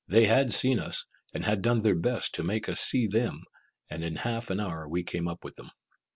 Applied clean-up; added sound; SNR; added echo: none; none; none; none.